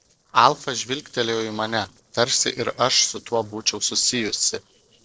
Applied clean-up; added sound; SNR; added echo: neural separator model SepFormer DNS4.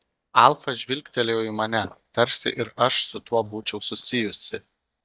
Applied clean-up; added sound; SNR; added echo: neural mask model DeepFilterNet 3.